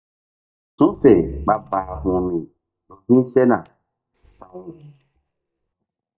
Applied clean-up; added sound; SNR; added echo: neural mask model DeepFilterNet 3.